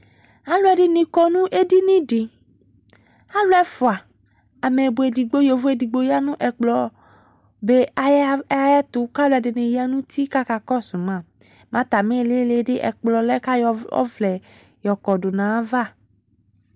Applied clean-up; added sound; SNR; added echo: none; none; none; none.